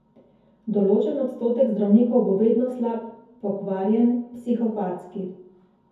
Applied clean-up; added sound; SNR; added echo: none; none; none; reverberation time 0.6 s.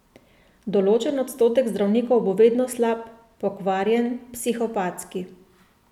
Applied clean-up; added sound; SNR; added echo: none; none; none; none.